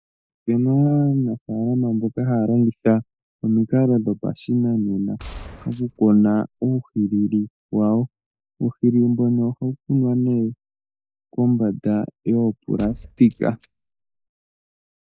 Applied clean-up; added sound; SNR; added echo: neural mask model DeepFilterNet 3.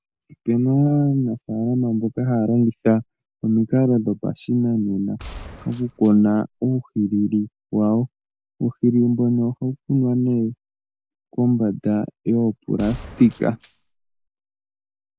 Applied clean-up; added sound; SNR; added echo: none; Gunshot, gunfire; 18 dB; none.